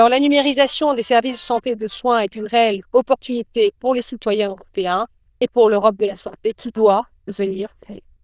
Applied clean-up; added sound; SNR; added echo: neural diffusion model UNIVERSE++.